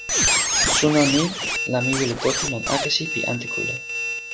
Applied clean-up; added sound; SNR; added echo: none; Squeak; -1 dB; none.